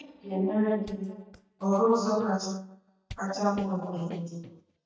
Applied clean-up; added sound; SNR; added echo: neural mask model DeepFilterNet 3.